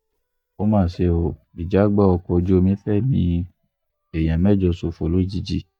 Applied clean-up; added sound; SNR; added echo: neural mask model DeepFilterNet 3.